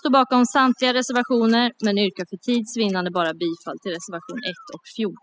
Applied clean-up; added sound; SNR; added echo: classical method spectral subtraction.